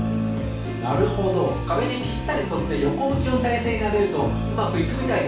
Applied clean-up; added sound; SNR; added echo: none; none; none; reverberation time 0.3 s.